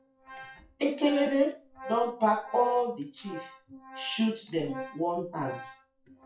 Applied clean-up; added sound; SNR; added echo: classical method WPE with log-MMSE.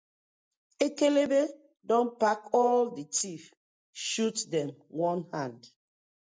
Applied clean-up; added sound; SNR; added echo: none; none; none; none.